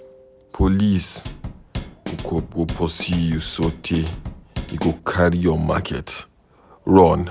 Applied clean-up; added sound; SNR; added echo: none; Drum kit; 11 dB; none.